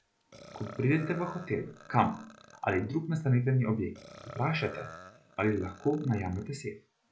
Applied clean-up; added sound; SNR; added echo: none; Burping, eructation; 19 dB; none.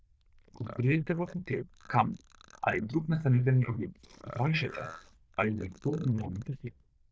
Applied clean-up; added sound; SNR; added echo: neural diffusion model UNIVERSE++.